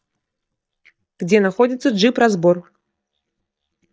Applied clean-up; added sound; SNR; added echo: neural mask model DeepFilterNet 3.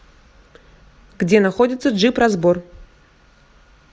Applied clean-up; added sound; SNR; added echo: none; none; none; none.